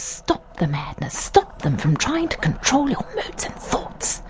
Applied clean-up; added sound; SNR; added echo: none; Wood + Scratching (performance technique); 18 dB; none.